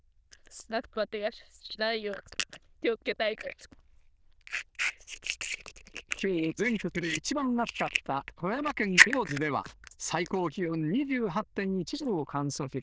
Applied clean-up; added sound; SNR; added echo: neural diffusion model UNIVERSE++.